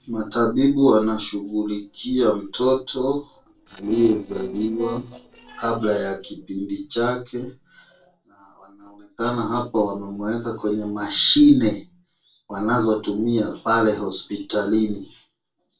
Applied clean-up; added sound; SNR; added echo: neural separator model SepFormer DNS4.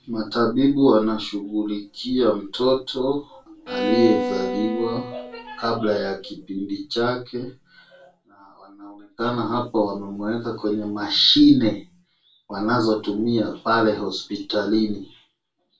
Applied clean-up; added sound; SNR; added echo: none; Bowed string instrument; 5 dB; reverberation time 0.2 s.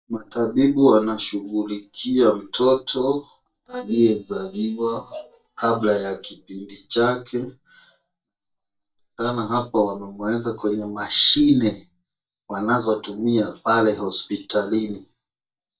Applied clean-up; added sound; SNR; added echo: neural mask model DeepFilterNet 3.